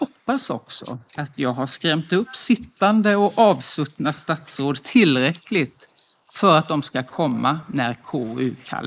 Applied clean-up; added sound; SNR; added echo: neural mask model Resemble Enhance denoiser.